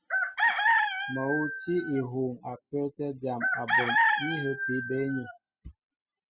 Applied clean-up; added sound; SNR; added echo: classical method spectral subtraction.